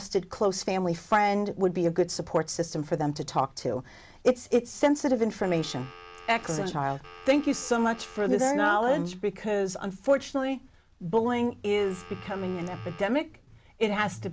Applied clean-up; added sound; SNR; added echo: none; Telephone; 19 dB; none.